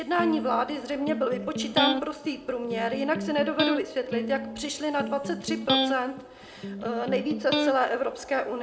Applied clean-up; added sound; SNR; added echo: none; Electric guitar; 3 dB; reverberation time 1.6 s.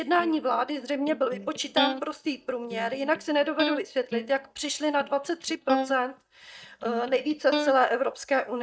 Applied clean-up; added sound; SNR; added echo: neural mask model DeepFilterNet 3.